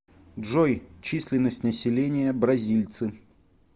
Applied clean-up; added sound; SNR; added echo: none; none; none; none.